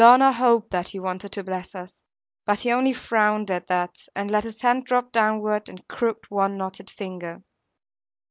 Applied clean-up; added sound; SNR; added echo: none; none; none; none.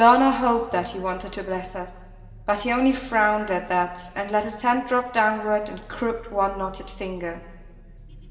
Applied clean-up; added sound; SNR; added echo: none; Vehicle; 20 dB; reverberation time 1.9 s.